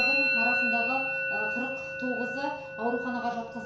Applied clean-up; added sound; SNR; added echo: none; Musical instrument; -4 dB; reverberation time 0.6 s.